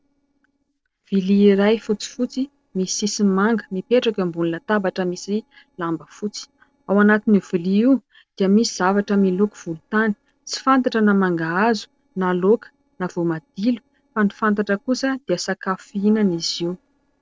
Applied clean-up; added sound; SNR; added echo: neural separator model SepFormer DNS4.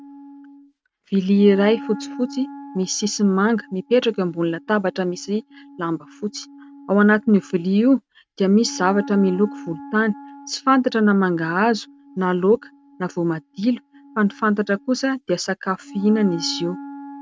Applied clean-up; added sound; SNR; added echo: neural mask model RNNoise.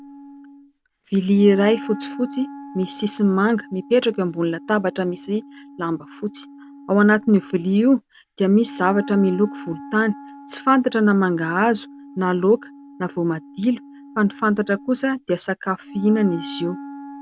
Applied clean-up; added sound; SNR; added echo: none; Wind instrument, woodwind instrument; 17 dB; none.